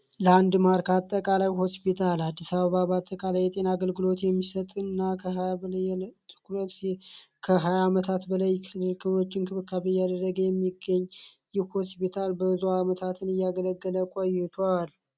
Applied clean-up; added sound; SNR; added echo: none; none; none; none.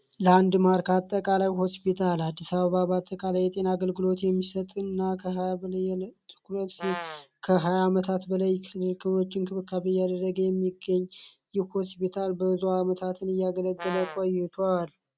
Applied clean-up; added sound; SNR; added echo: none; Brass instrument; 12 dB; none.